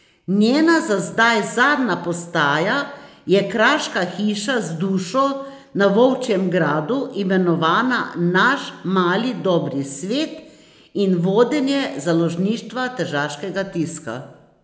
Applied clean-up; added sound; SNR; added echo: none; none; none; none.